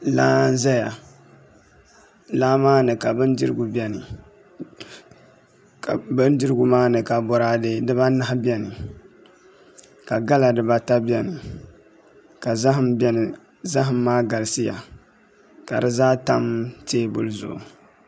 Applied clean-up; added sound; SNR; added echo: none; none; none; none.